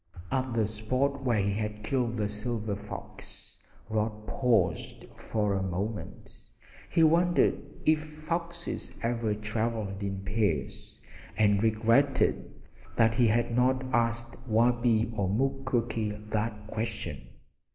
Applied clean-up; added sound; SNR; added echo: none; none; none; none.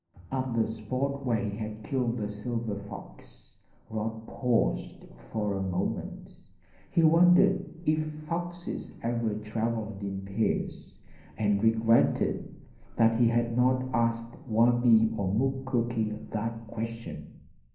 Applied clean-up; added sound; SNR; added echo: none; none; none; reverberation time 0.6 s.